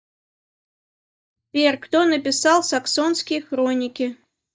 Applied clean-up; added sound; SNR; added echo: neural mask model DeepFilterNet 3.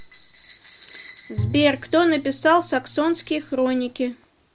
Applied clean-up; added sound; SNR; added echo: none; Bowed string instrument; 12 dB; none.